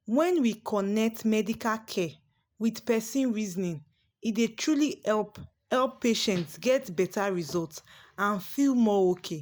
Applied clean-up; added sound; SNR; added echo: none; none; none; none.